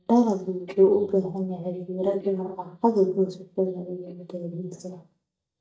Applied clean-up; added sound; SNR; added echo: neural mask model DeepFilterNet 3.